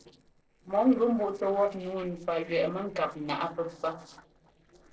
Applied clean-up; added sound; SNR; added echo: neural separator model SepFormer DNS4.